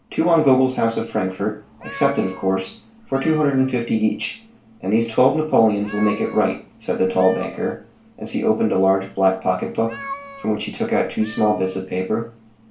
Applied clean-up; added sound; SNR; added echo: none; Meow; 19 dB; reverberation time 0.3 s.